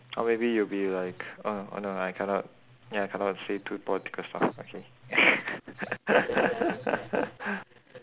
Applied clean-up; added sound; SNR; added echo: none; Clapping; 16 dB; none.